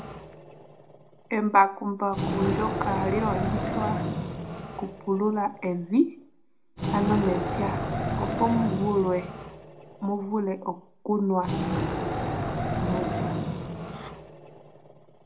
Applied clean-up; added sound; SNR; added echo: none; Wild animals; 3 dB; reverberation time 0.2 s.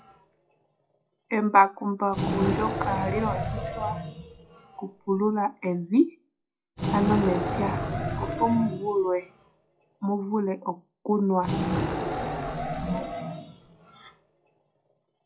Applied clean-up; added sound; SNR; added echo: classical method WPE with log-MMSE.